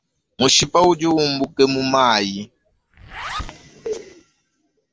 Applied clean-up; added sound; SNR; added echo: neural separator model SepFormer DNS4.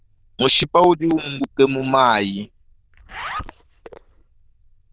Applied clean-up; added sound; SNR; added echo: neural diffusion model UNIVERSE++.